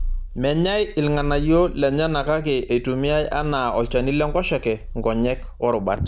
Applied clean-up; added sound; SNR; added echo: none; Purr; 8 dB; none.